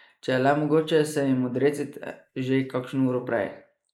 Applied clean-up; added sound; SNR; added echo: neural mask model Resemble Enhance denoiser.